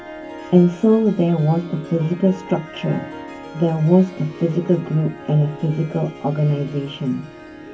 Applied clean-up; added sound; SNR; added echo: none; Harp; 16 dB; reverberation time 0.3 s.